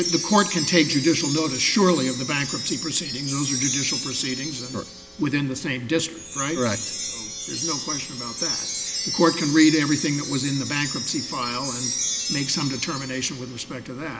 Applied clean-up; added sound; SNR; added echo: none; Wind chime; 6 dB; none.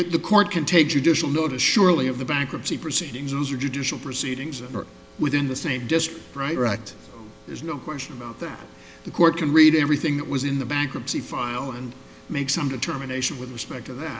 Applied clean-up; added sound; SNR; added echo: none; none; none; none.